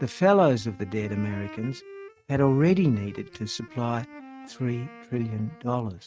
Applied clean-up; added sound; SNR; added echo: neural mask model RNNoise.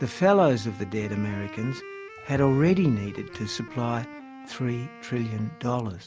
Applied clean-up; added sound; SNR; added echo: none; Wind instrument, woodwind instrument + Liquid; 16 dB; none.